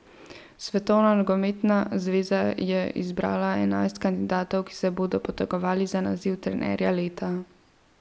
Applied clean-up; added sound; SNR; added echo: none; none; none; none.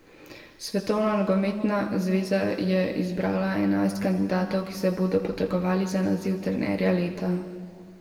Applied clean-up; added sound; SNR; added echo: none; none; none; reverberation time 1.8 s.